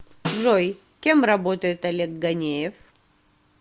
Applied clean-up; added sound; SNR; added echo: none; Snare drum; 13 dB; none.